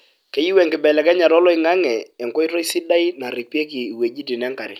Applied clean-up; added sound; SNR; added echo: none; none; none; none.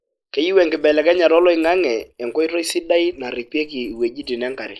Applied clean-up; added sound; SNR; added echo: neural mask model Resemble Enhance denoiser.